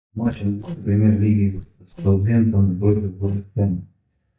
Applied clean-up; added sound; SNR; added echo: neural mask model DeepFilterNet 3.